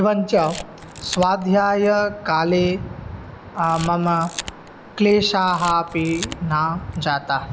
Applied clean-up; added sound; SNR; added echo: none; Camera; 17 dB; none.